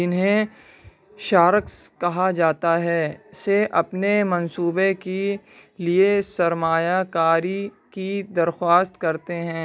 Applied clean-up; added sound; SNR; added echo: none; none; none; none.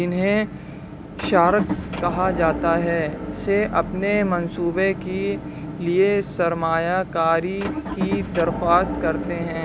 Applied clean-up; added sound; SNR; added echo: none; Motor vehicle (road) / Engine; 7 dB; none.